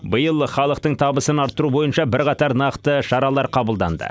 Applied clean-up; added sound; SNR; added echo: none; none; none; none.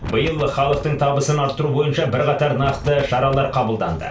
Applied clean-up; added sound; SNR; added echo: none; Wind; 12 dB; reverberation time 0.3 s.